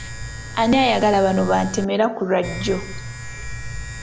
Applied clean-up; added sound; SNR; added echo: none; Domestic sounds, home sounds; 10 dB; none.